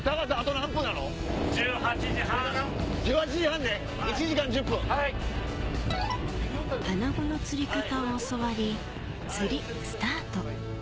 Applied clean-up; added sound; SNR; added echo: none; none; none; none.